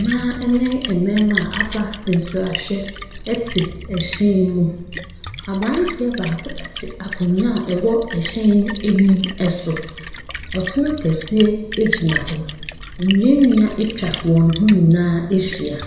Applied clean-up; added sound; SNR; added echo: none; Splash, splatter; 11 dB; reverberation time 1.0 s.